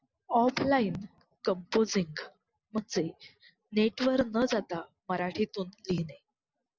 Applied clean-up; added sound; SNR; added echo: none; none; none; none.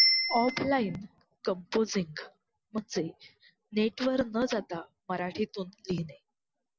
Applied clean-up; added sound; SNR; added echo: none; Bicycle bell; 4 dB; none.